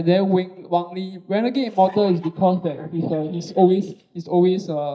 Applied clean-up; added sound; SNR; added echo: neural mask model DeepFilterNet 3.